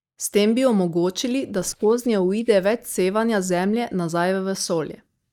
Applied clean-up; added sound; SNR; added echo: neural mask model DeepFilterNet 3.